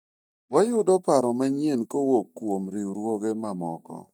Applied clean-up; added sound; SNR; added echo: neural mask model DeepFilterNet 3.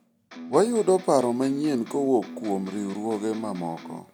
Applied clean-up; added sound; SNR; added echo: none; Electric guitar; 16 dB; none.